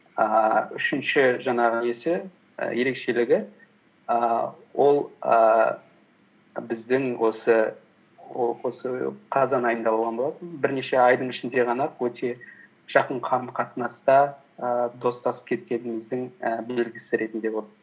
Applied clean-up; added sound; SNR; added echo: none; none; none; none.